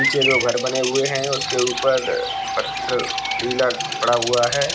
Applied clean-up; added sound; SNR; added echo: none; Bird vocalization, bird call, bird song; 4 dB; none.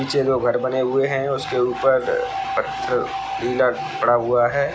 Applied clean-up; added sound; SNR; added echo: none; none; none; none.